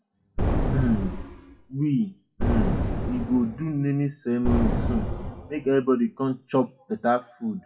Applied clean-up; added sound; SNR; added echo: classical method WPE with log-MMSE.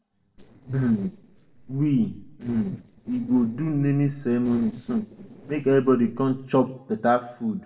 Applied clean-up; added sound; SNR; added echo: neural separator model SepFormer DNS4.